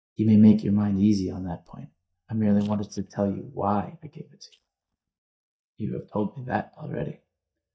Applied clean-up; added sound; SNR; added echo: neural mask model DeepFilterNet 3.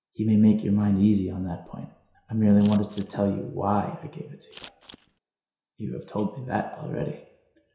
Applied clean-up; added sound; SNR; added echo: none; Scissors; 20 dB; reverberation time 0.7 s.